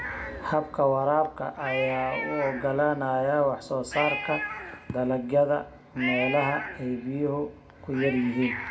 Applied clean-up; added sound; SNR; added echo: none; Cat; 9 dB; reverberation time 0.6 s.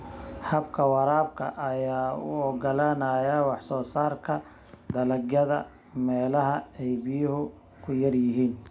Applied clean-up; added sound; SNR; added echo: none; none; none; none.